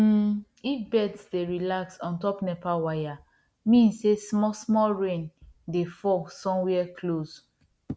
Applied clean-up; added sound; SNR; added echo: none; none; none; none.